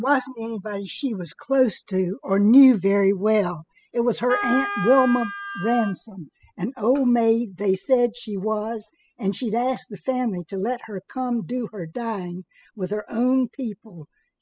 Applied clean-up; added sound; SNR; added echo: classical method spectral subtraction.